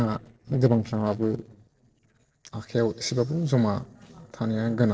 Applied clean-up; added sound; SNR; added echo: neural separator model SepFormer DNS4.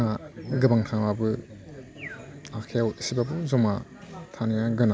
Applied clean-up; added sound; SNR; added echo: none; none; none; none.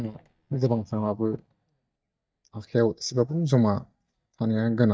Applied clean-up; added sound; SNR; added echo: neural mask model DeepFilterNet 3.